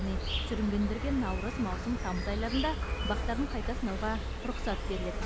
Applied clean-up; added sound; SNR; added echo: none; Insect; -1 dB; none.